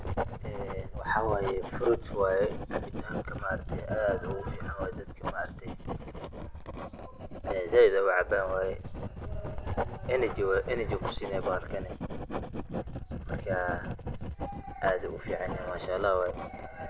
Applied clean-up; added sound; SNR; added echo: none; Writing; 5 dB; none.